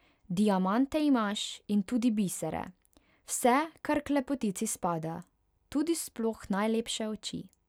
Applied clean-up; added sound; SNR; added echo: none; none; none; none.